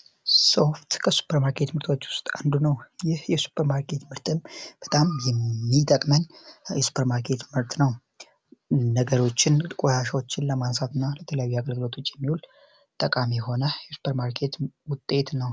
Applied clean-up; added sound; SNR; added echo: none; none; none; none.